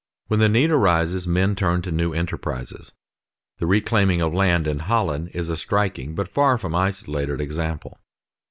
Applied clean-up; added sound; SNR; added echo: none; none; none; none.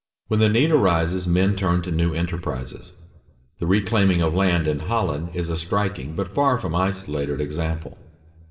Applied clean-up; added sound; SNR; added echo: none; none; none; reverberation time 1.6 s.